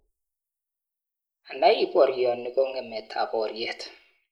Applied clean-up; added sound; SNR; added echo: neural mask model Resemble Enhance denoiser.